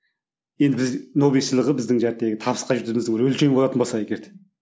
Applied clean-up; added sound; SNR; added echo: none; none; none; none.